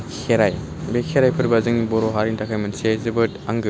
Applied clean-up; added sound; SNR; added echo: none; none; none; none.